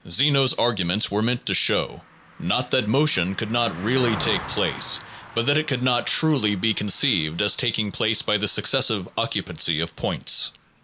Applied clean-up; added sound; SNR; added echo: none; Car passing by; 18 dB; none.